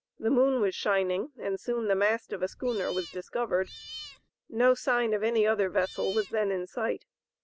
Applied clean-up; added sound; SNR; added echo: none; Cat; 16 dB; none.